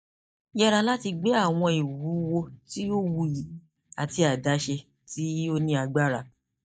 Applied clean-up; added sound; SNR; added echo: neural mask model DeepFilterNet 3.